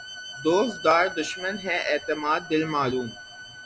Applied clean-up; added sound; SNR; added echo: none; Bowed string instrument; 14 dB; none.